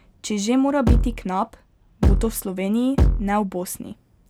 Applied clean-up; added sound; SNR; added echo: none; Bass drum; -3 dB; none.